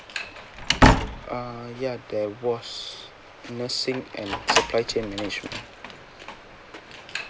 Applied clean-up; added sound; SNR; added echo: none; Slam; -4 dB; none.